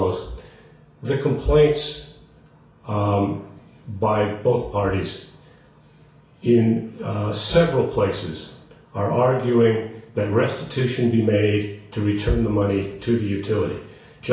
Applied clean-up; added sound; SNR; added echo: none; none; none; reverberation time 0.6 s.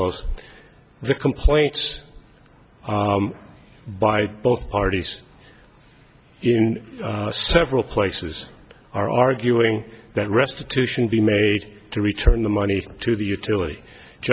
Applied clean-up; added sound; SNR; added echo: none; none; none; none.